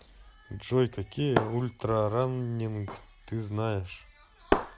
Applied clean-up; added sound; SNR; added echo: none; Shatter; 5 dB; none.